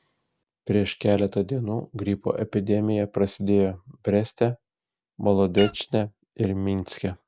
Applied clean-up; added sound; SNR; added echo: none; Meow; 13 dB; none.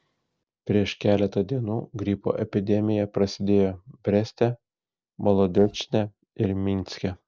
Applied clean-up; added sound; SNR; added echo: neural separator model SepFormer DNS4.